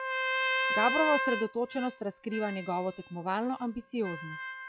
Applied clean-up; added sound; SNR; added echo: classical method log-MMSE.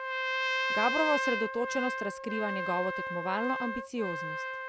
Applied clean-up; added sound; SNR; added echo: none; Trumpet; 0 dB; none.